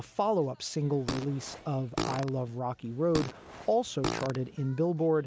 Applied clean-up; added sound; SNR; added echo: none; Fart; 8 dB; none.